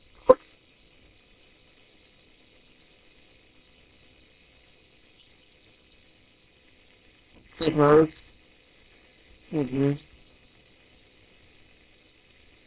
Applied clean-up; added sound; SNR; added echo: neural separator model SepFormer WHAMR!.